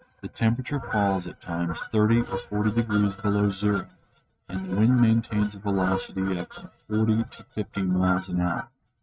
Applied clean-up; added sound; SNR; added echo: neural mask model RNNoise.